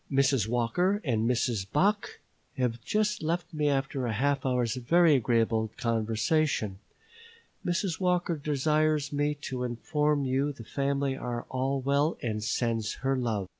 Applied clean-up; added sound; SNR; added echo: none; none; none; none.